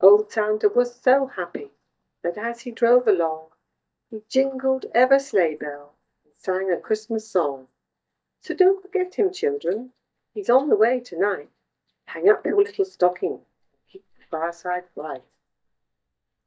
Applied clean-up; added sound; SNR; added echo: neural mask model DeepFilterNet 3.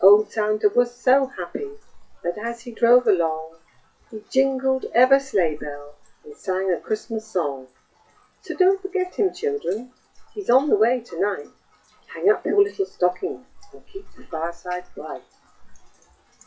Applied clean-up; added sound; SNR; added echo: classical method WPE with log-MMSE.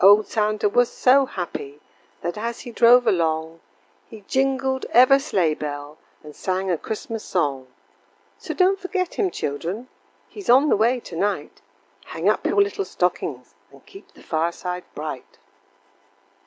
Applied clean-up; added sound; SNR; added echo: none; none; none; none.